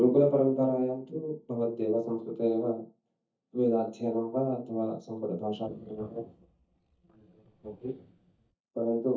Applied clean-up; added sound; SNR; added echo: neural mask model DeepFilterNet 3.